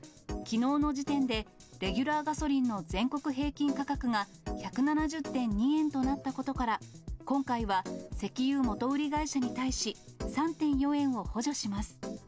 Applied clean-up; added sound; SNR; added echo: none; none; none; none.